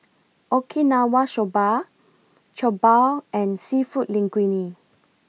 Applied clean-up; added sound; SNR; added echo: none; none; none; none.